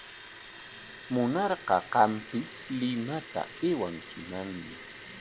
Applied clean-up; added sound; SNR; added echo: none; Liquid; 14 dB; none.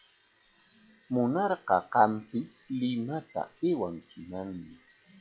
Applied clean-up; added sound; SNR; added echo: classical method log-MMSE.